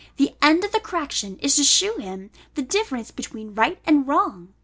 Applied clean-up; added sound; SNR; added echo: none; none; none; none.